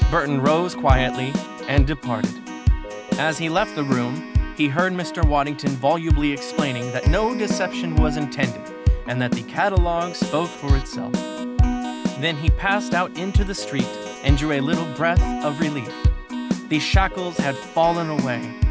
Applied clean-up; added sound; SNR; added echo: none; Keyboard (musical); -1 dB; none.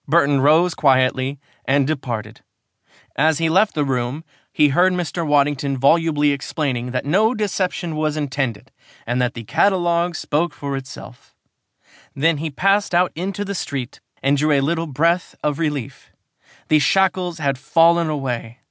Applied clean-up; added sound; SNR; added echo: none; none; none; none.